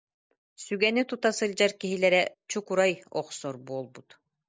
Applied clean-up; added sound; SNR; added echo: none; none; none; none.